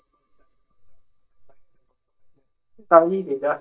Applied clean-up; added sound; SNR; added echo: neural mask model DeepFilterNet 3.